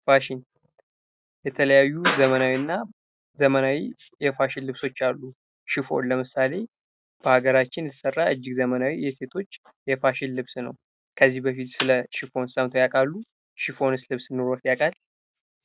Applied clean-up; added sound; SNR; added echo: none; none; none; none.